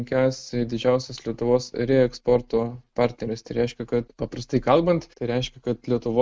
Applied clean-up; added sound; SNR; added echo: none; none; none; none.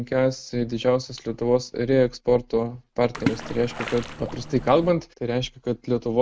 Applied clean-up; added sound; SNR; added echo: none; Splash, splatter; 8 dB; none.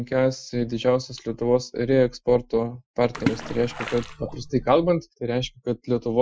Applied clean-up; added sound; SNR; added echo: classical method Wiener filter.